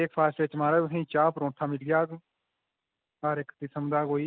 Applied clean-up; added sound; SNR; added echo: none; none; none; none.